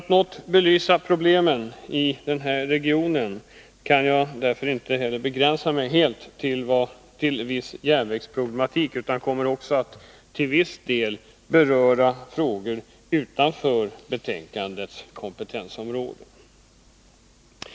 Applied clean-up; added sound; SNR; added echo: none; none; none; none.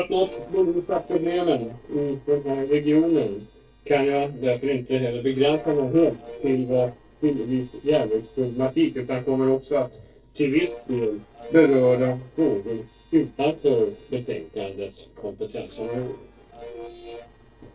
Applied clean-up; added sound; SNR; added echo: neural separator model SepFormer DNS4.